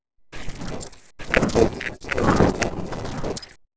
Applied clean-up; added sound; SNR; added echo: neural separator model SepFormer DNS4.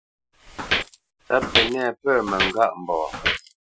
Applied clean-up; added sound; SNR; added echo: classical method Wiener filter.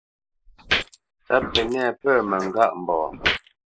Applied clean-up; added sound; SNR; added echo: neural mask model Resemble Enhance denoiser.